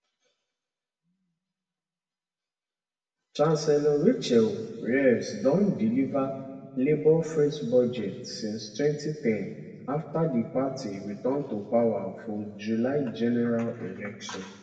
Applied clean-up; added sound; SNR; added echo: none; none; none; reverberation time 1.6 s.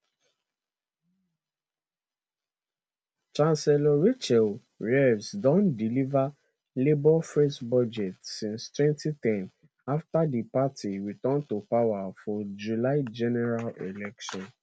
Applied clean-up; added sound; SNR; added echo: none; none; none; none.